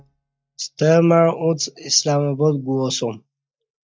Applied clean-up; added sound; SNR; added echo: neural mask model DeepFilterNet 3.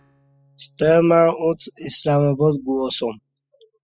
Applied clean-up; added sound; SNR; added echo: classical method spectral subtraction.